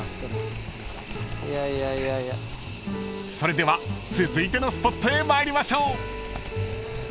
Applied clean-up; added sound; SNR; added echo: none; Fixed-wing aircraft, airplane + Computer keyboard; 12 dB; none.